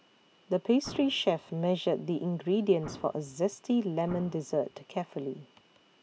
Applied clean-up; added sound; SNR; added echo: none; Explosion; 18 dB; none.